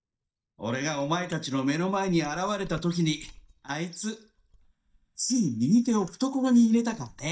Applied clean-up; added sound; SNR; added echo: neural mask model DeepFilterNet 3.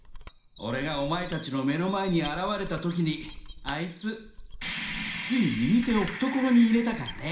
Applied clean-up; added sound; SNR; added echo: none; Mechanisms; 16 dB; reverberation time 0.5 s.